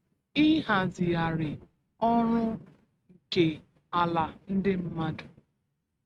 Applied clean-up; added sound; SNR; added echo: neural mask model RNNoise.